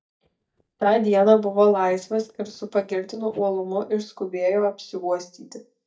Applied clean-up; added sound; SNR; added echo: neural mask model DeepFilterNet 3.